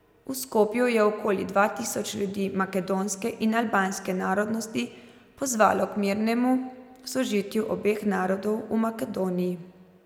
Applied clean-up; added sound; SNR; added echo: none; none; none; none.